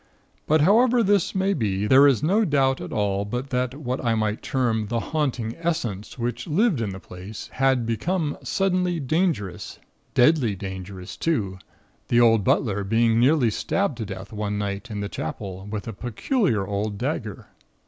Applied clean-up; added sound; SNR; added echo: none; none; none; none.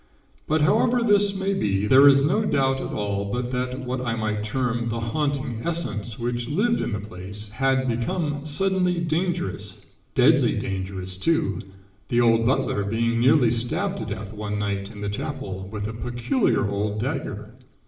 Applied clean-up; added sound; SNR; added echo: none; none; none; reverberation time 0.8 s.